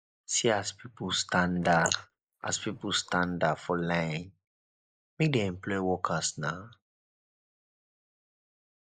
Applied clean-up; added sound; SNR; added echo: neural mask model Resemble Enhance denoiser.